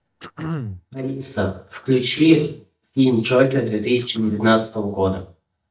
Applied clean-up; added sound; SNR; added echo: neural mask model DeepFilterNet 3.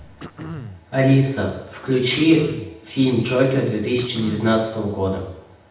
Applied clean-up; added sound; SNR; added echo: none; Cough; 17 dB; reverberation time 0.8 s.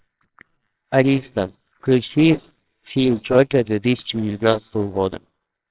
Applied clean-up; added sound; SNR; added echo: neural separator model SepFormer WHAMR!.